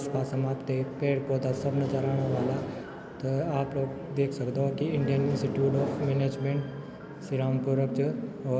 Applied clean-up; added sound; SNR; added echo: none; Microwave oven; 8 dB; none.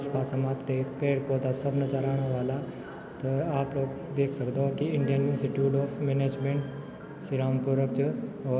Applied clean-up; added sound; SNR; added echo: none; none; none; none.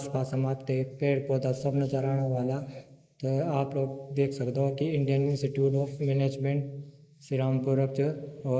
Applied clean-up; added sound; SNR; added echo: neural mask model Resemble Enhance denoiser.